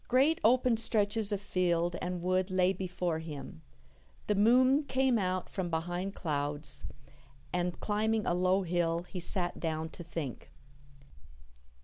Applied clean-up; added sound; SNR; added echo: none; none; none; none.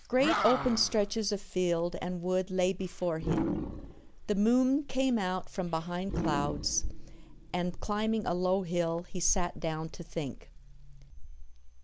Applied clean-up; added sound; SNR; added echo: none; Animal; 9 dB; none.